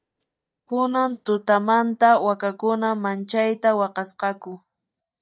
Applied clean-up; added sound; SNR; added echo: neural mask model DeepFilterNet 3.